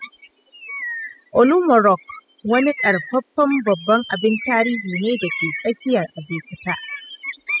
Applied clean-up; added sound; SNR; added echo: classical method spectral subtraction.